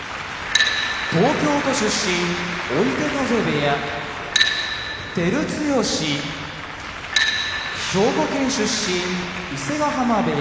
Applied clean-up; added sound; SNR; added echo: none; none; none; none.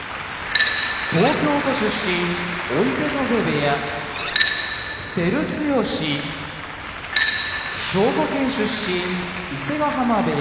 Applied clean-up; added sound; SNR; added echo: none; Cutlery, silverware; 12 dB; none.